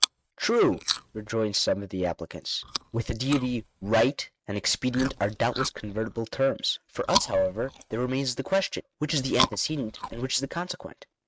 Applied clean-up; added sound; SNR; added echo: neural mask model RNNoise.